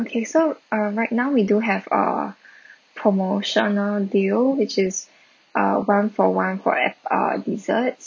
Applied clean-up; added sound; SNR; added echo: none; none; none; none.